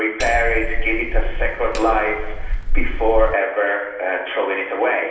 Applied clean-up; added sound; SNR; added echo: none; Hammer; -1 dB; reverberation time 0.9 s.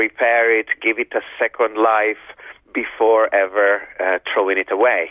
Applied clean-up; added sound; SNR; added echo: none; none; none; none.